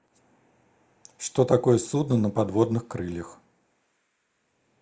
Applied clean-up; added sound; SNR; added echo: neural mask model Resemble Enhance denoiser.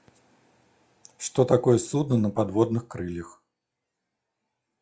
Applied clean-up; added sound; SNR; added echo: classical method log-MMSE.